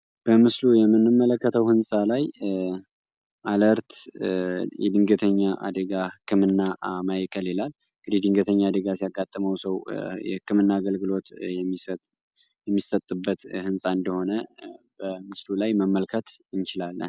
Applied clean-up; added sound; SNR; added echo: none; none; none; none.